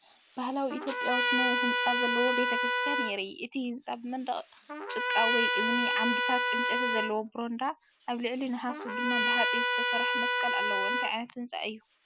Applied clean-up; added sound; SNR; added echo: none; Trumpet; -3 dB; none.